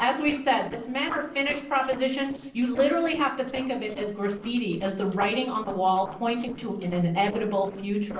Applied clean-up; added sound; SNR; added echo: neural separator model SepFormer DNS4.